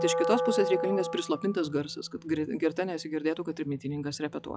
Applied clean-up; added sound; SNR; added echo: classical method log-MMSE.